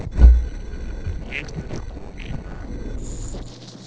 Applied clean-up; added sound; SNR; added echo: neural separator model SepFormer DNS4.